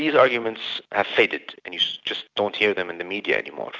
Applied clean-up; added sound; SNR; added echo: none; none; none; none.